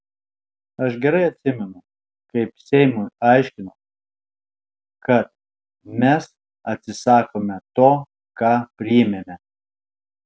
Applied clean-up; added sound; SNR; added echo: none; none; none; none.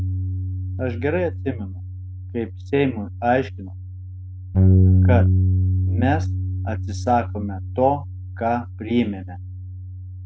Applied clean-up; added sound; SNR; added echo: none; Bass guitar; -3 dB; none.